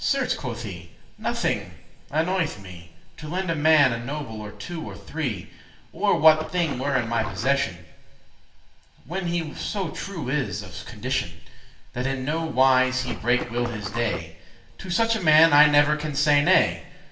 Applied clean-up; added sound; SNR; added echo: none; Water / Splash, splatter; 10 dB; reverberation time 0.9 s.